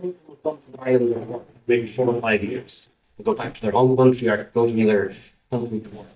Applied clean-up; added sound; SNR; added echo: neural mask model DeepFilterNet 3.